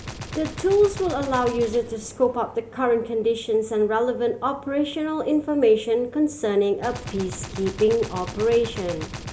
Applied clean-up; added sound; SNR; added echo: none; Gunshot, gunfire; 15 dB; none.